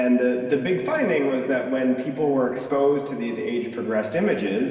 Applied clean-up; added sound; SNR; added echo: none; none; none; reverberation time 2.7 s.